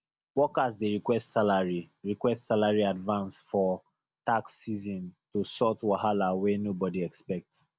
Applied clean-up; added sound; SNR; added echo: none; none; none; none.